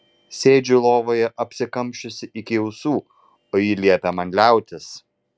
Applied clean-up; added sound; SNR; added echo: none; none; none; none.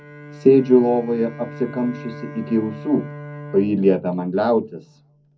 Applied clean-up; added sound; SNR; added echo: none; Bowed string instrument; 16 dB; reverberation time 0.4 s.